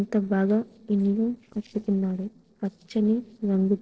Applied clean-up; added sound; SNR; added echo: neural separator model SepFormer DNS4.